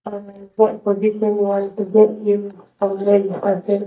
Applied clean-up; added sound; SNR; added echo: neural mask model DeepFilterNet 3.